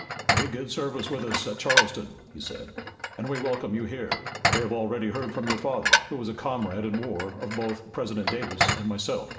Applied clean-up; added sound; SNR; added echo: none; Dishes, pots, and pans; -1 dB; reverberation time 1.0 s.